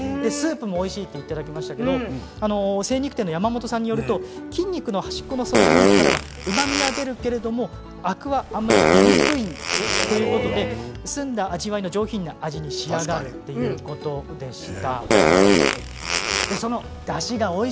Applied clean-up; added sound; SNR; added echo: none; Fart; -5 dB; none.